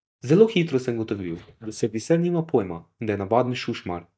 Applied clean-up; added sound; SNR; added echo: neural mask model DeepFilterNet 3.